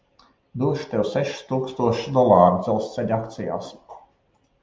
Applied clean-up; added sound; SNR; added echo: none; none; none; none.